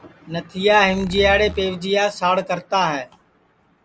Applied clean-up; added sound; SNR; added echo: none; Zipper (clothing); 14 dB; none.